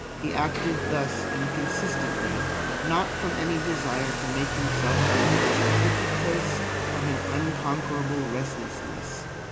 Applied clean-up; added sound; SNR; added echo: none; Motorcycle; -4 dB; none.